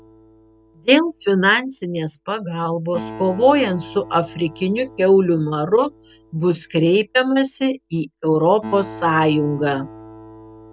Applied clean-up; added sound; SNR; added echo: none; Acoustic guitar; 19 dB; none.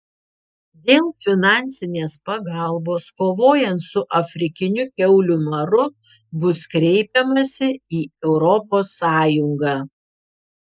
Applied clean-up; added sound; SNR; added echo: neural mask model Resemble Enhance denoiser.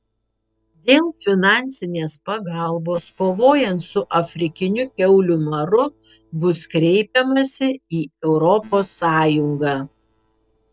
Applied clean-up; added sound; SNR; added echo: neural separator model SepFormer DNS4.